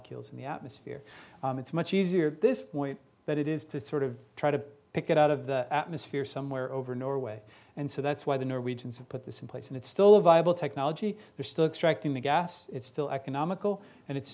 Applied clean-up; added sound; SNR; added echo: none; none; none; none.